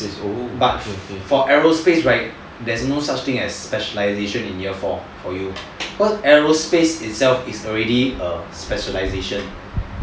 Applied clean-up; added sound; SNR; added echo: none; none; none; none.